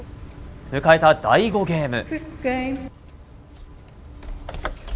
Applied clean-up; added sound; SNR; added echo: none; none; none; none.